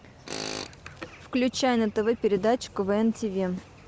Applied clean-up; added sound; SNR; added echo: none; Tools; 15 dB; none.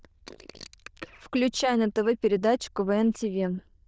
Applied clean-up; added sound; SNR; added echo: neural diffusion model UNIVERSE++.